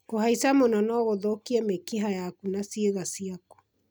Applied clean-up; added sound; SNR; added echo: none; none; none; none.